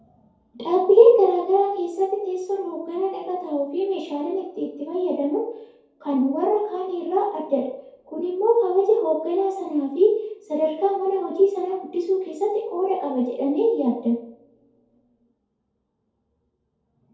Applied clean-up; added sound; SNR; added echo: none; none; none; reverberation time 2.3 s.